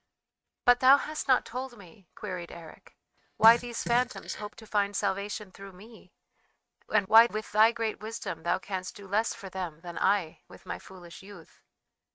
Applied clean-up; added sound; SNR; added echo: neural mask model RNNoise.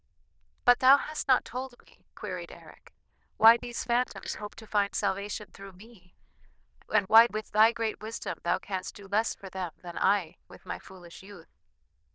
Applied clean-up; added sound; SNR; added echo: neural diffusion model UNIVERSE++.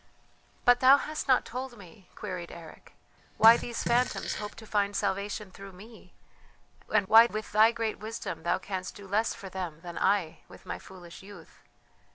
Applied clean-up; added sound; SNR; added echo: none; Fart; 9 dB; none.